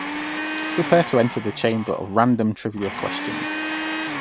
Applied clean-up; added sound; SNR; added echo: none; Domestic sounds, home sounds; 6 dB; none.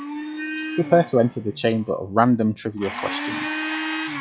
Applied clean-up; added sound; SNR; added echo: classical method log-MMSE.